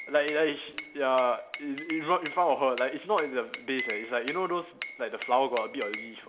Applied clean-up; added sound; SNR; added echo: none; Glass; 12 dB; none.